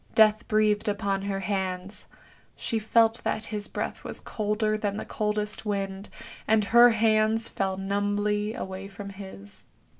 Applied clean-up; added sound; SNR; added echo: none; none; none; none.